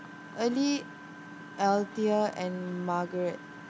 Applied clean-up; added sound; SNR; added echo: none; Engine; 14 dB; none.